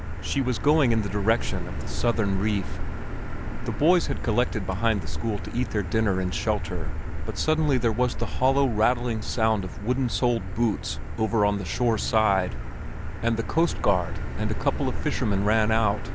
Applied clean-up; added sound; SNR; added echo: none; Motor vehicle (road); 2 dB; none.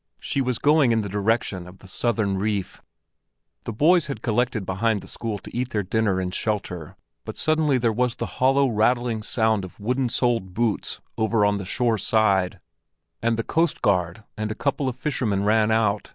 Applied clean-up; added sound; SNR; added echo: none; none; none; none.